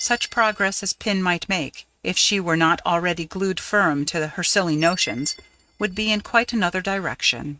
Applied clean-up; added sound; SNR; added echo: neural mask model RNNoise.